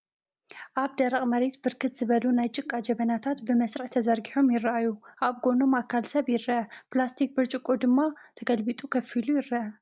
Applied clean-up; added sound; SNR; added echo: none; none; none; none.